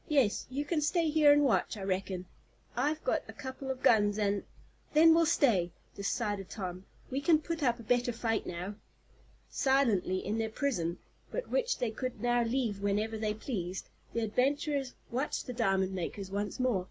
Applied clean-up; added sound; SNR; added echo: none; none; none; none.